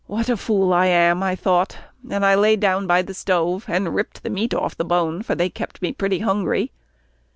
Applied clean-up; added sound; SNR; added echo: none; none; none; none.